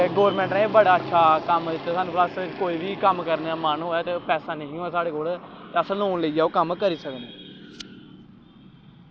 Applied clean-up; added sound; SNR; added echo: none; none; none; none.